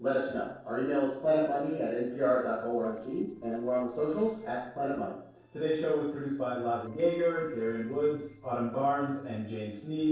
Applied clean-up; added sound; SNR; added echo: neural separator model SepFormer DNS4.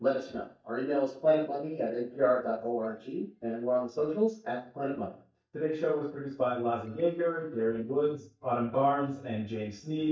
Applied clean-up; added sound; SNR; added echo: neural mask model DeepFilterNet 3.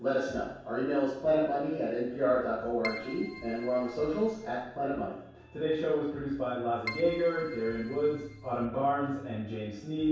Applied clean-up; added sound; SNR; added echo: none; Keyboard (musical); 14 dB; reverberation time 0.7 s.